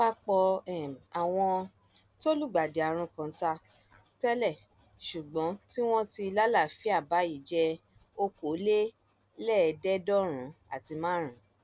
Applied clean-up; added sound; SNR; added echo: none; none; none; none.